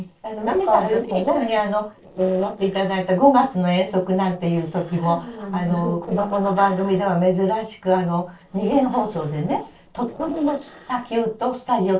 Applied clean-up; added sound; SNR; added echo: neural separator model SepFormer DNS4.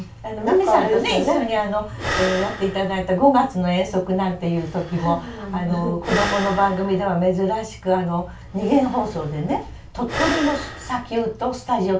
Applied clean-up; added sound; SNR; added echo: none; Breathing; 12 dB; reverberation time 0.3 s.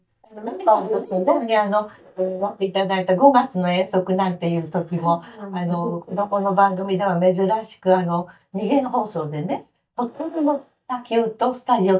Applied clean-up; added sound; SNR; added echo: neural mask model DeepFilterNet 3.